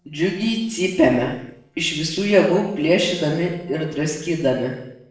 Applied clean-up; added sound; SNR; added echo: neural separator model SepFormer DNS4.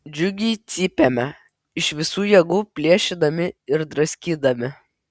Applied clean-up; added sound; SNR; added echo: none; none; none; none.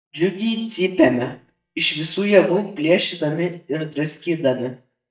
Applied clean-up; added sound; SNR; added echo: neural mask model DeepFilterNet 3.